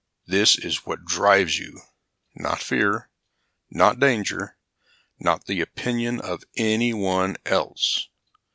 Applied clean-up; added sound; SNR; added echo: none; none; none; none.